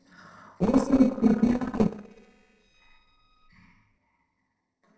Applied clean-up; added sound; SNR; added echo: neural separator model SepFormer DNS4.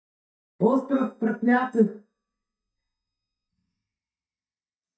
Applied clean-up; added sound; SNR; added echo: neural mask model DeepFilterNet 3.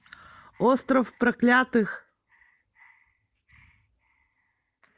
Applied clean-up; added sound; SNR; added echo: none; none; none; none.